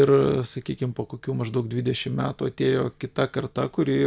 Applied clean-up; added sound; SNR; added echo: none; none; none; none.